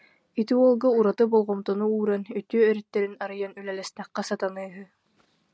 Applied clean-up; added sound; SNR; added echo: none; none; none; none.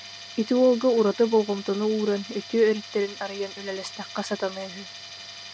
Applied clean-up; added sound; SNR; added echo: none; Tools; 16 dB; none.